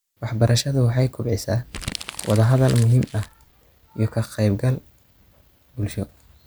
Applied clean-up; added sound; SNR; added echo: none; Crumpling, crinkling; 13 dB; none.